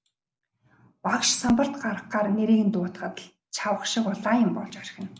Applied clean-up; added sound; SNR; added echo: none; none; none; none.